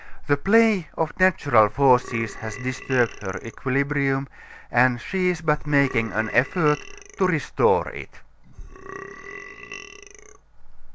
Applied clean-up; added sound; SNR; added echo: none; Burping, eructation; 15 dB; none.